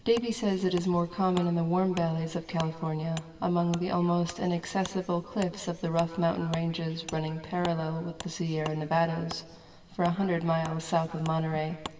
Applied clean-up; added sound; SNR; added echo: none; Wood; 17 dB; reverberation time 1.4 s.